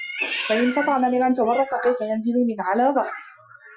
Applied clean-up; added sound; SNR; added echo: classical method Wiener filter.